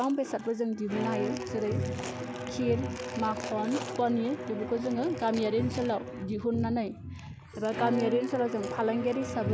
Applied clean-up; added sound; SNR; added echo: none; Bowed string instrument; 8 dB; none.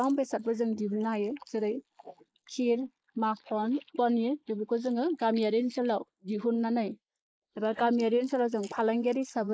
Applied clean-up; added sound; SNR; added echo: neural mask model Resemble Enhance denoiser.